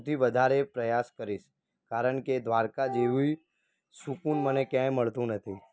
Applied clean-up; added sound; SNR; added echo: none; Wind instrument, woodwind instrument; 10 dB; none.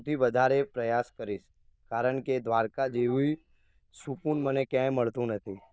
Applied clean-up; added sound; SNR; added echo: neural diffusion model UNIVERSE++.